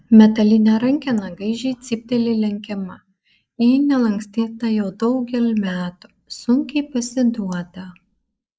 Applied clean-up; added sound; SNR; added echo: neural mask model Resemble Enhance denoiser.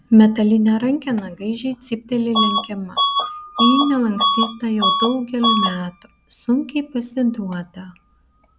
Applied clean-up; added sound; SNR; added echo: none; Bus / Alarm; 4 dB; none.